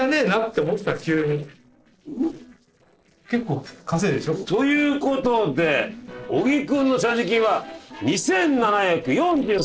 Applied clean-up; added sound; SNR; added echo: neural separator model SepFormer DNS4.